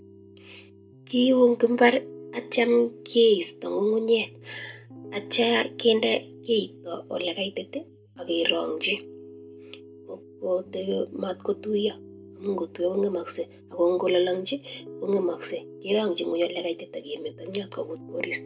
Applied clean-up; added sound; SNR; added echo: none; Piano; 18 dB; reverberation time 0.2 s.